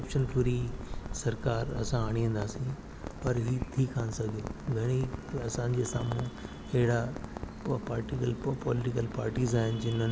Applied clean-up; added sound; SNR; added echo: none; Rain; 9 dB; none.